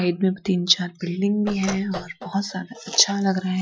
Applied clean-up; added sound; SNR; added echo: classical method Wiener filter.